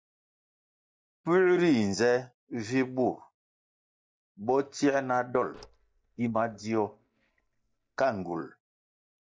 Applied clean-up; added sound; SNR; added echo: neural mask model DeepFilterNet 3.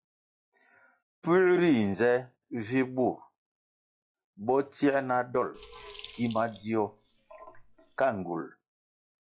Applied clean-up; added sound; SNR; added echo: classical method log-MMSE.